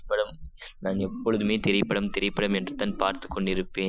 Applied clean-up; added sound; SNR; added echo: classical method Wiener filter.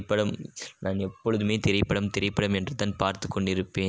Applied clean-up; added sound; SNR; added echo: none; none; none; none.